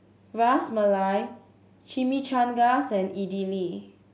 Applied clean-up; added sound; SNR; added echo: none; none; none; none.